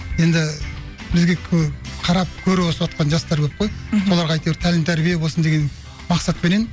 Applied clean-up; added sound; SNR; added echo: none; none; none; none.